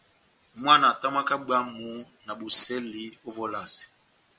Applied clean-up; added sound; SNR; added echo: none; none; none; none.